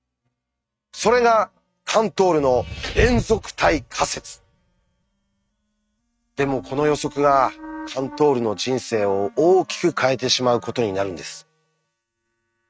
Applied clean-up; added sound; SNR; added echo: neural mask model RNNoise.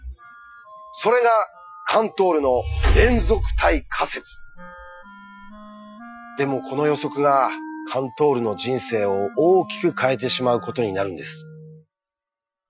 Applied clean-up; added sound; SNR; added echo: classical method Wiener filter.